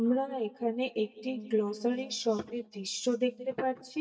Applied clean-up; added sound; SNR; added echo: neural mask model DeepFilterNet 3.